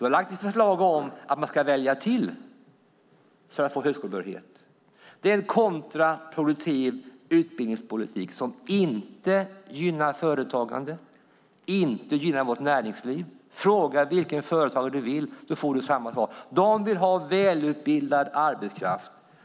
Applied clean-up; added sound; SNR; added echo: none; none; none; none.